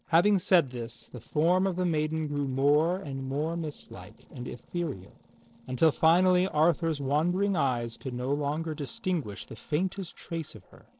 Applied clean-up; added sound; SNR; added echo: neural separator model SepFormer DNS4.